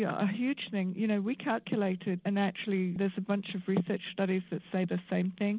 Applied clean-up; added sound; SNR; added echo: none; none; none; none.